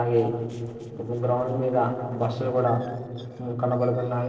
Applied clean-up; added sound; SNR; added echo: neural separator model SepFormer DNS4.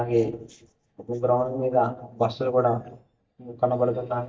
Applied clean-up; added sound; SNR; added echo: neural mask model DeepFilterNet 3.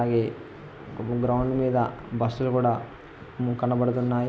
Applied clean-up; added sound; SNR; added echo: none; none; none; none.